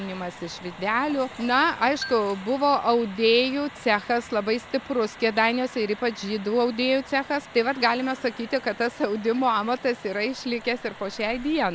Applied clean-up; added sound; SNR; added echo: none; Marimba, xylophone; 17 dB; none.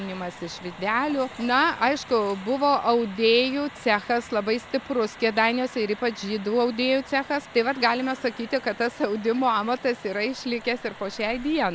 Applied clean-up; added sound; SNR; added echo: none; none; none; none.